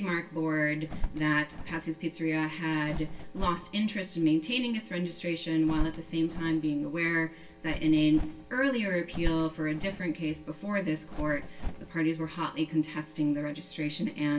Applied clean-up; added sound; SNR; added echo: none; Bird; 7 dB; reverberation time 0.2 s.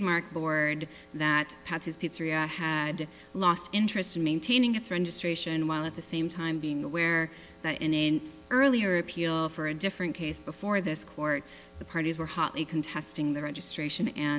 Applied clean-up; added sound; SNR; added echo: none; none; none; none.